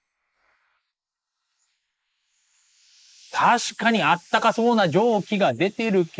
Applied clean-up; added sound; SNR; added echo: neural mask model Resemble Enhance denoiser.